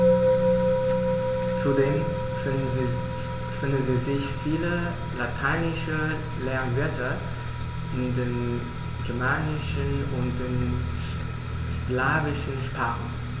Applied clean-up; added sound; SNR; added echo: none; Musical instrument; 3 dB; none.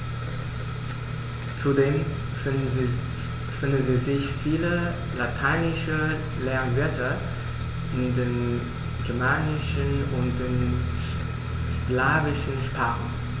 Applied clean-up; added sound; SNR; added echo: none; none; none; none.